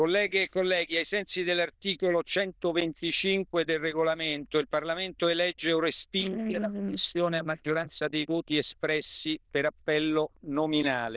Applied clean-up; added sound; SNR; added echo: neural diffusion model UNIVERSE++.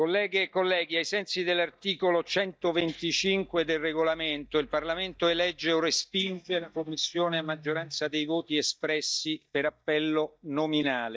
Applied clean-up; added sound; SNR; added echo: neural mask model DeepFilterNet 3.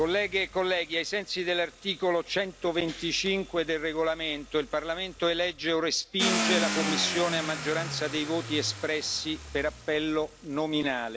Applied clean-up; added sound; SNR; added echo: none; Car; 8 dB; none.